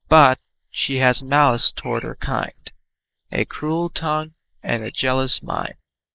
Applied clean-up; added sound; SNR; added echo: neural mask model Resemble Enhance denoiser.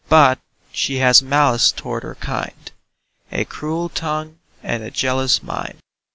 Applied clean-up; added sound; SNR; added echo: none; none; none; none.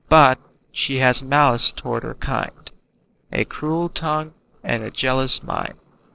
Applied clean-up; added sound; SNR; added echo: neural separator model SepFormer DNS4.